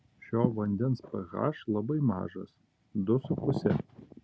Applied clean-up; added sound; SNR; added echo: none; none; none; none.